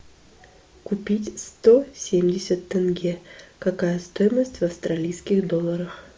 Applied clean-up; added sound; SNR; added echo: none; none; none; none.